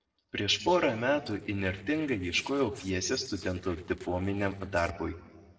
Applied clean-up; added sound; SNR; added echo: neural separator model SepFormer DNS4.